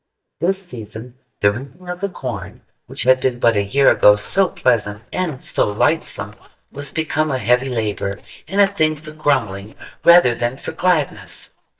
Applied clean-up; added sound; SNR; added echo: neural mask model DeepFilterNet 3.